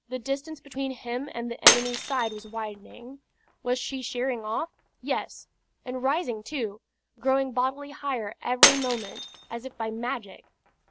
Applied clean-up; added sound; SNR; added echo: none; Shatter; 1 dB; none.